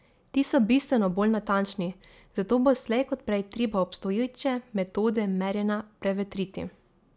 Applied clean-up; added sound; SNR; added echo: none; none; none; none.